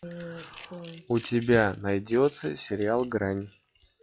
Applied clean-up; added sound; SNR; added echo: classical method log-MMSE.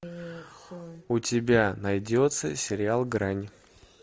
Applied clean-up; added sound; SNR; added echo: none; none; none; none.